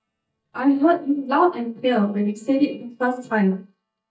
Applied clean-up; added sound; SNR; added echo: neural mask model DeepFilterNet 3.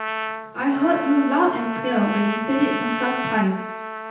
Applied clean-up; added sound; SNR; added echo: none; Trumpet; 6 dB; reverberation time 0.9 s.